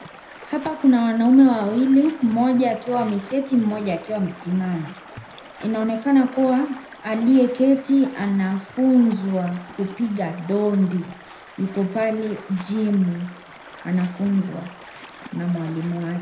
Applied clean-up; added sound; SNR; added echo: none; Stream; 20 dB; reverberation time 0.5 s.